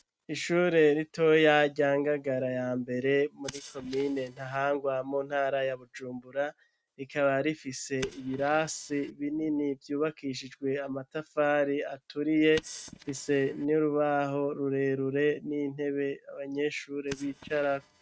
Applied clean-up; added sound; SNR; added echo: neural mask model RNNoise.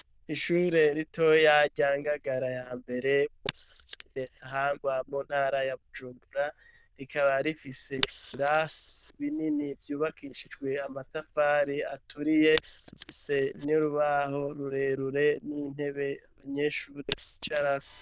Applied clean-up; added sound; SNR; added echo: neural diffusion model UNIVERSE++.